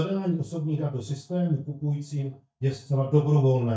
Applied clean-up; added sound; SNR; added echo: neural mask model DeepFilterNet 3.